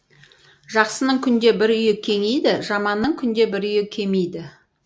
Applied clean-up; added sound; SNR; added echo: none; none; none; none.